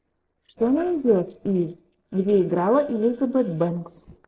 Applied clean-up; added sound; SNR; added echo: neural separator model SepFormer DNS4.